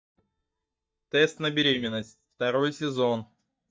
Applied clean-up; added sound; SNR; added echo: neural mask model DeepFilterNet 3.